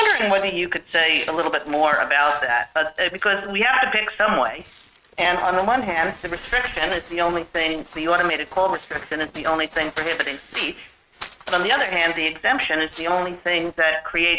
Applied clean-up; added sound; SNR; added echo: neural mask model RNNoise.